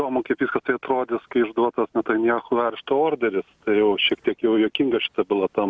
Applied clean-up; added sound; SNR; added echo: none; none; none; none.